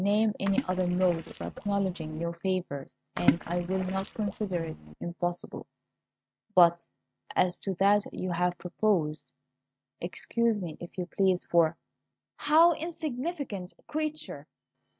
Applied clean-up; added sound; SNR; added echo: neural mask model RNNoise.